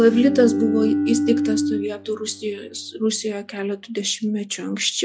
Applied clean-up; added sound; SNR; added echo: classical method log-MMSE.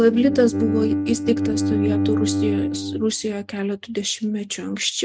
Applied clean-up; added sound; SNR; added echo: neural mask model RNNoise.